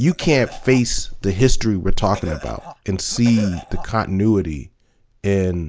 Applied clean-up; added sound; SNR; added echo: none; Cough; 17 dB; none.